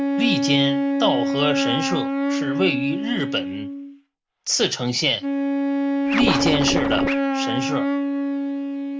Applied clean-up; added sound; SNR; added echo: none; Scratching (performance technique) + Wind instrument, woodwind instrument; -2 dB; none.